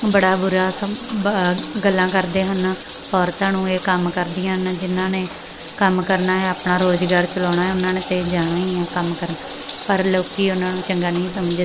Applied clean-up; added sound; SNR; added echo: none; Bathtub (filling or washing); 13 dB; none.